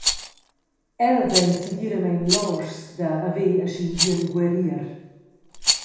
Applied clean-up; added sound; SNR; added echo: none; Rattle; 5 dB; reverberation time 0.8 s.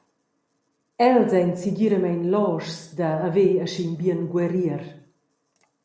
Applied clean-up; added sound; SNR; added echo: none; none; none; none.